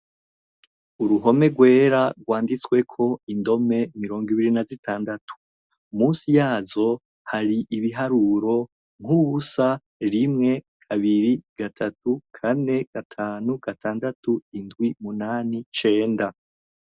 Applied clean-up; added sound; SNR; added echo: none; none; none; none.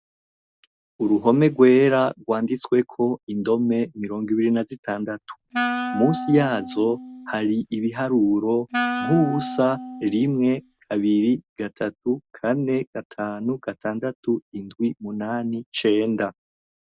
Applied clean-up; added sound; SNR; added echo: none; Wind instrument, woodwind instrument; 7 dB; none.